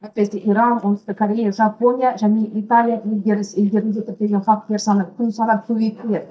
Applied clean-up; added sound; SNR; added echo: neural mask model DeepFilterNet 3.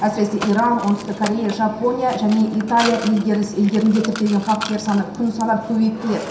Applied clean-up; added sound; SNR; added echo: none; Mechanisms; 14 dB; reverberation time 0.7 s.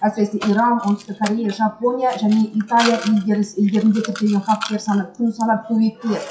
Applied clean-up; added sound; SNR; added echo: classical method WPE with log-MMSE.